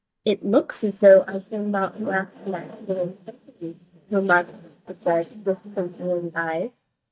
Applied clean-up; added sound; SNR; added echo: neural mask model DeepFilterNet 3.